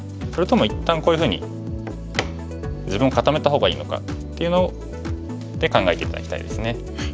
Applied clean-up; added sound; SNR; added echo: none; none; none; none.